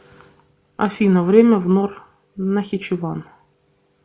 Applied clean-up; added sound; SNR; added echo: none; none; none; none.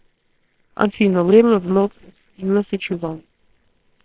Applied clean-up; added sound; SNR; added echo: neural separator model SepFormer WHAMR!.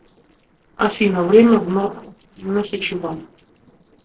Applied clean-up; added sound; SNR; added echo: neural separator model SepFormer DNS4.